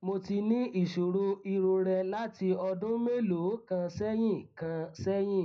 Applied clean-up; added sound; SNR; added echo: none; none; none; reverberation time 0.4 s.